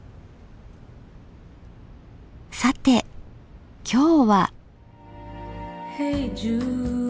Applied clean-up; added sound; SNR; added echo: none; none; none; none.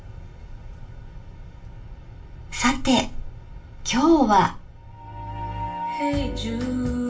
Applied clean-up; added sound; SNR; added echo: none; none; none; reverberation time 0.2 s.